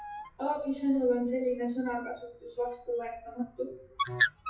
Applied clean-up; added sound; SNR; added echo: classical method WPE with log-MMSE.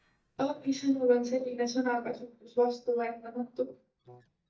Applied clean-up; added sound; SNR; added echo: neural mask model DeepFilterNet 3.